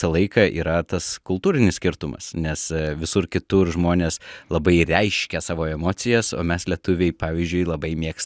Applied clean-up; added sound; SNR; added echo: none; none; none; none.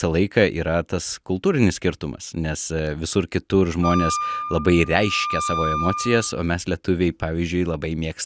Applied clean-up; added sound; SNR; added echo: none; Wind instrument, woodwind instrument; 5 dB; none.